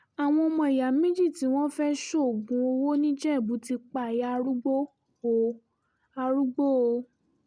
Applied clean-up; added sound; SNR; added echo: none; none; none; none.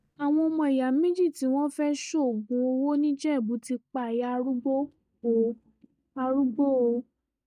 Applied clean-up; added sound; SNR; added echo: neural mask model DeepFilterNet 3.